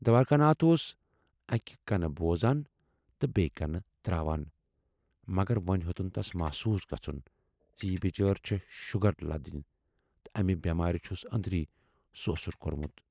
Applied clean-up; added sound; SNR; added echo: neural mask model Resemble Enhance denoiser.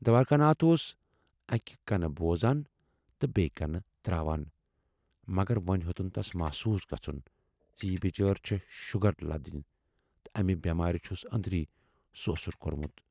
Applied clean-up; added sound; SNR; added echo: none; Ratchet, pawl; 19 dB; none.